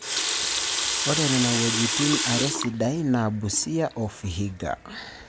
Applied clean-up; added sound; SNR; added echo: none; Water tap, faucet; 1 dB; none.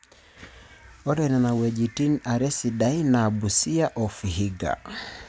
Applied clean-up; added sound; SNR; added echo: none; none; none; none.